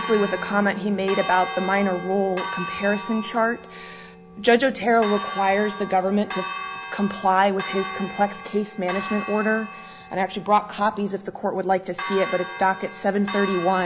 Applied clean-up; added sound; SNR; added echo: none; Church bell; 10 dB; none.